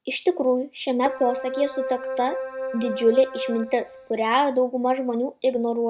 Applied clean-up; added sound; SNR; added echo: none; Keyboard (musical); 8 dB; none.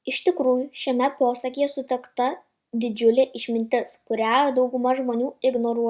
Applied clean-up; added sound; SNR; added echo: none; none; none; none.